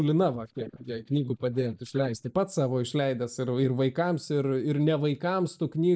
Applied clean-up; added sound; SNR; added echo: neural mask model DeepFilterNet 3.